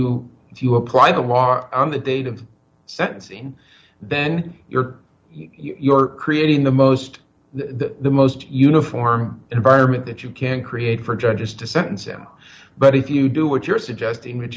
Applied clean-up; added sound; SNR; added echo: none; none; none; none.